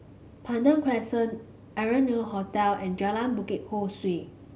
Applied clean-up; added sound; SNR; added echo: none; none; none; none.